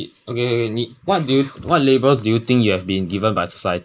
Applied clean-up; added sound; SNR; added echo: neural mask model Resemble Enhance denoiser.